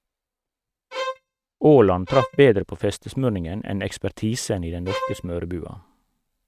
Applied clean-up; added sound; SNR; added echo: neural mask model RNNoise.